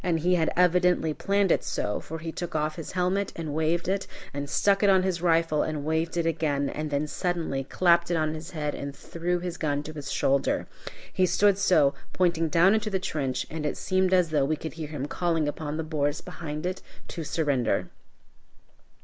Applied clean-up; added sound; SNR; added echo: none; none; none; none.